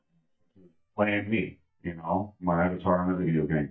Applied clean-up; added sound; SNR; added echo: neural mask model DeepFilterNet 3.